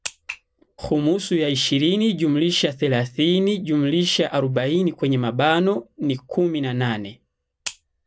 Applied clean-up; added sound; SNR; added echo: none; none; none; none.